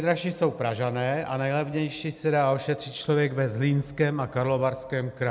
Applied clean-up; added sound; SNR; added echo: none; none; none; none.